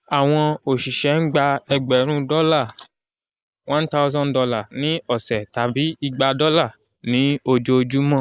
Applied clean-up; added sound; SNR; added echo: neural mask model Resemble Enhance denoiser.